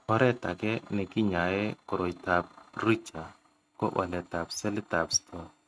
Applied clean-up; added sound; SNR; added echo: neural mask model RNNoise.